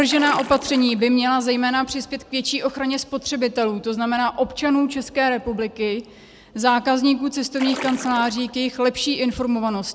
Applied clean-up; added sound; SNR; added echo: none; Splash, splatter; 13 dB; none.